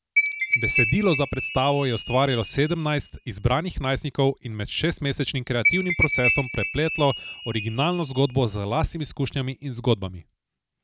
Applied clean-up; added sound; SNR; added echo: none; Chime; 5 dB; none.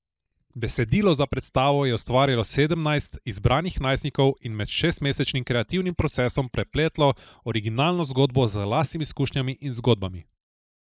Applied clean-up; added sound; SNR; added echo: neural mask model Resemble Enhance denoiser.